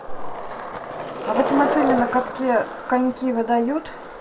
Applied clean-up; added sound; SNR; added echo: none; Skateboard; 5 dB; reverberation time 0.2 s.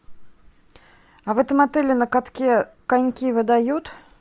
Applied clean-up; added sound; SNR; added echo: none; none; none; none.